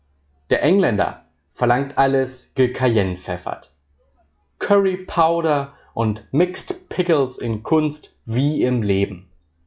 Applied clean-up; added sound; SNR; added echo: classical method log-MMSE.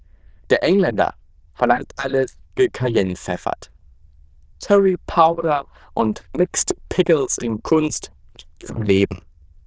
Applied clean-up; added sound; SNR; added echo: neural diffusion model UNIVERSE++.